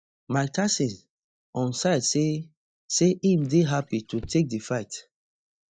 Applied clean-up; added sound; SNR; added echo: neural mask model DeepFilterNet 3.